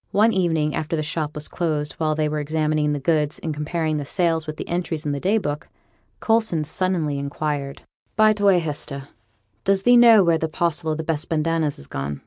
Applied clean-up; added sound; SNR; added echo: none; none; none; none.